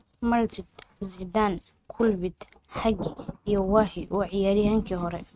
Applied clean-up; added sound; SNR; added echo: neural mask model RNNoise.